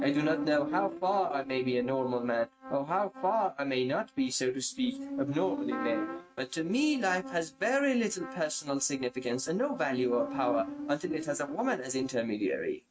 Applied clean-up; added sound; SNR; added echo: neural mask model RNNoise.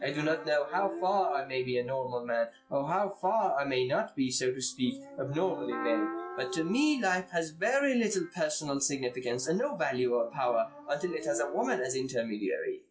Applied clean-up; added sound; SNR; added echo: classical method log-MMSE.